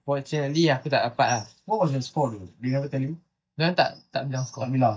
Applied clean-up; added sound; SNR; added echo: neural mask model DeepFilterNet 3.